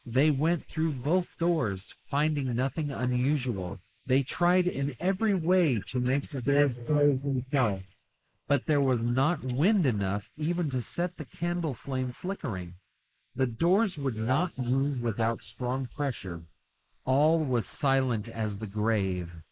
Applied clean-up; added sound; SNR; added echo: neural mask model Resemble Enhance denoiser.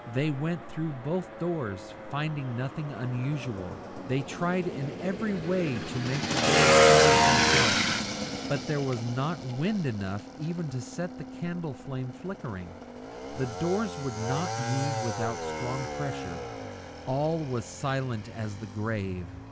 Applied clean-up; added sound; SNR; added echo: none; Motorcycle / Engine; -2 dB; none.